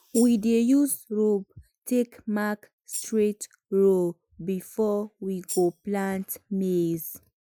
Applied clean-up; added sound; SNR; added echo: classical method Wiener filter.